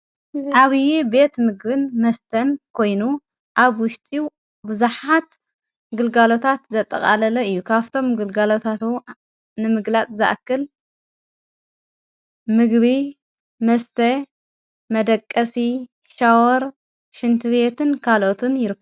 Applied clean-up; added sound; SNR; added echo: none; none; none; none.